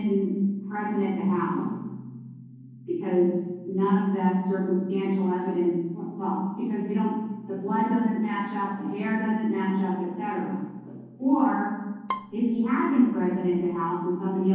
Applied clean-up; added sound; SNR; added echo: none; Bowed string instrument; 14 dB; reverberation time 1.3 s.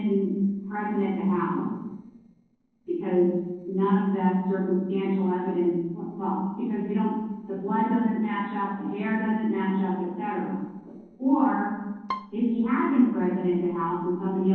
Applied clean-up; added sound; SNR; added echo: neural separator model SepFormer DNS4.